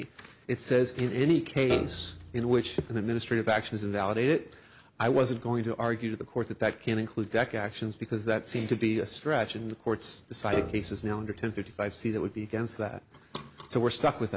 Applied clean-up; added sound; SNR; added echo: none; Piano; 10 dB; none.